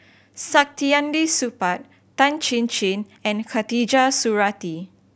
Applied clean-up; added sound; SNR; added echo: none; none; none; none.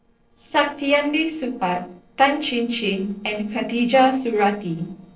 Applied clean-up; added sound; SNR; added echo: neural separator model SepFormer DNS4.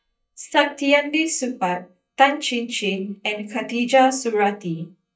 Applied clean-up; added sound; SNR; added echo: neural mask model DeepFilterNet 3.